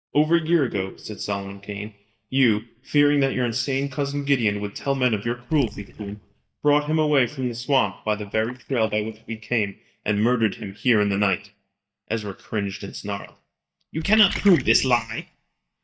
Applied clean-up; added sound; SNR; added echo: neural mask model DeepFilterNet 3.